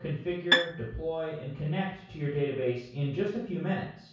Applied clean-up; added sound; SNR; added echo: none; Bowed string instrument; -2 dB; reverberation time 0.6 s.